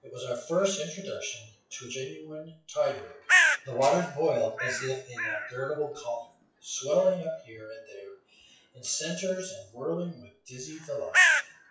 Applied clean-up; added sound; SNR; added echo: classical method WPE with log-MMSE.